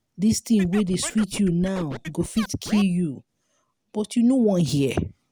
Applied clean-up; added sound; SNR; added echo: none; Scratching (performance technique); 14 dB; none.